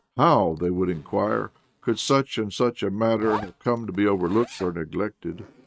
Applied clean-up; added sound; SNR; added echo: neural mask model RNNoise.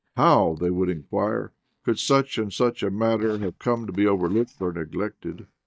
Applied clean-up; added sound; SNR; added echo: neural mask model DeepFilterNet 3.